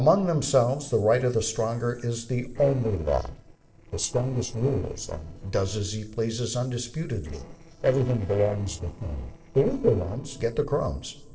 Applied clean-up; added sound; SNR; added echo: neural separator model SepFormer DNS4.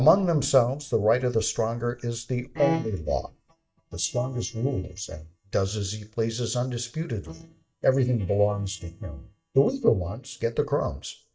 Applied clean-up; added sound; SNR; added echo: neural mask model DeepFilterNet 3.